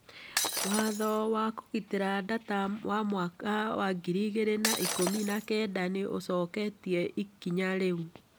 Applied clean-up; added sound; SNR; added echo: none; Shatter; 4 dB; none.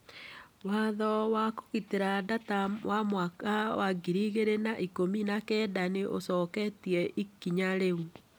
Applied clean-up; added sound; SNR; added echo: none; none; none; none.